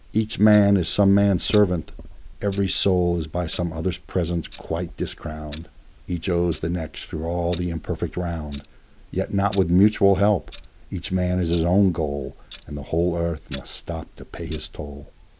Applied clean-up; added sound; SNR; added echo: neural mask model Resemble Enhance denoiser.